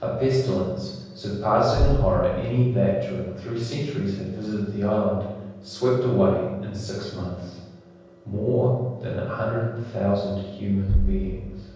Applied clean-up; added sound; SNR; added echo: none; Bass drum; 7 dB; reverberation time 1.3 s.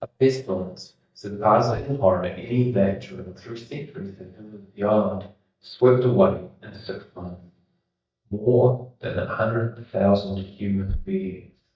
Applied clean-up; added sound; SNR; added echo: neural mask model DeepFilterNet 3.